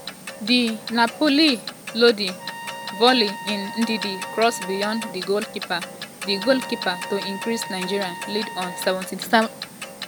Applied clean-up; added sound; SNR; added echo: none; Clock + Trumpet; 10 dB; none.